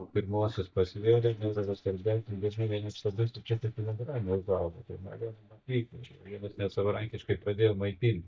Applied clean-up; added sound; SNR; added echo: neural mask model DeepFilterNet 3.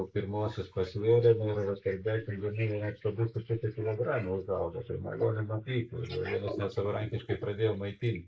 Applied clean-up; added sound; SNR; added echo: neural mask model Resemble Enhance denoiser.